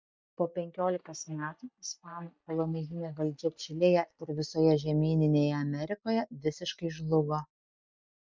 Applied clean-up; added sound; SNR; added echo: neural mask model DeepFilterNet 3.